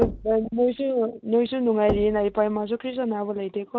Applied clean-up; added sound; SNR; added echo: none; Knock; 12 dB; none.